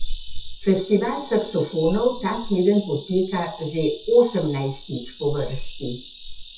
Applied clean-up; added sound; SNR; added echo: classical method WPE with log-MMSE.